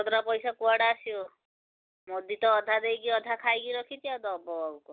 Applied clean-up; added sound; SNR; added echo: none; none; none; none.